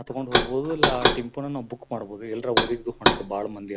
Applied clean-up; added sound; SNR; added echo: none; Knock; -4 dB; none.